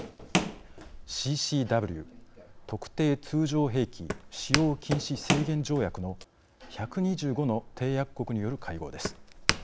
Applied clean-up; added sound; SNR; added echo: none; Walk, footsteps; 6 dB; none.